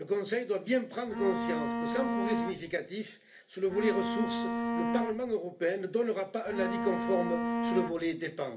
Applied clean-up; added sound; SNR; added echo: none; Bowed string instrument; 0 dB; reverberation time 0.3 s.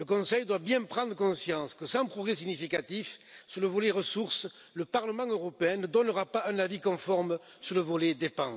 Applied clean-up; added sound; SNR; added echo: none; none; none; none.